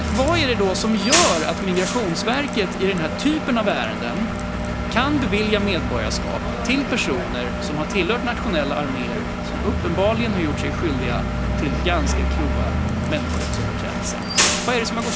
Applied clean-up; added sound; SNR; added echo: none; Engine + Bus; 0 dB; none.